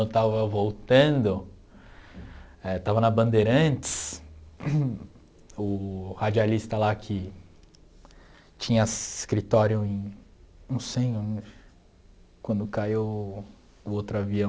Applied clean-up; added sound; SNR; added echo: none; none; none; none.